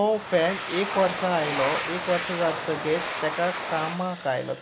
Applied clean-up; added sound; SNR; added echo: none; Domestic sounds, home sounds; 5 dB; none.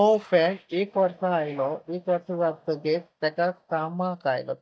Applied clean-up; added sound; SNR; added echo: neural mask model DeepFilterNet 3.